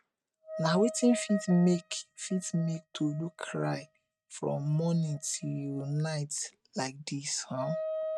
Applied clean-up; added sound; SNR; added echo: neural mask model RNNoise.